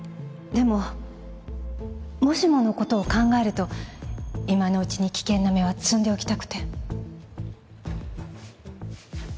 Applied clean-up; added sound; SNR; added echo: none; none; none; none.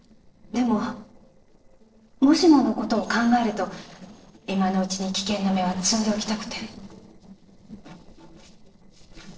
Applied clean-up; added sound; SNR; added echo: neural separator model SepFormer DNS4.